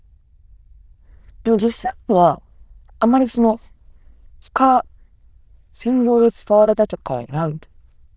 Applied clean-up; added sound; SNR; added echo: neural diffusion model UNIVERSE++.